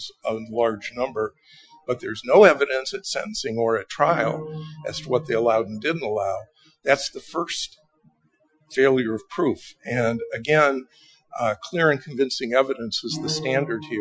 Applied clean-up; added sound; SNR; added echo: classical method Wiener filter.